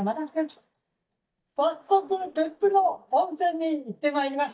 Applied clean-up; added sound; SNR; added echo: neural mask model DeepFilterNet 3.